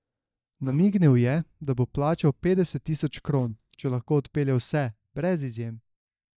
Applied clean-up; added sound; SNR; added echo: neural mask model DeepFilterNet 3.